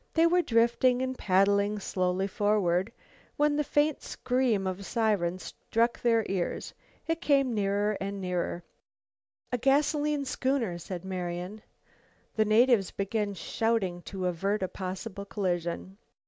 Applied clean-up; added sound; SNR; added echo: none; none; none; none.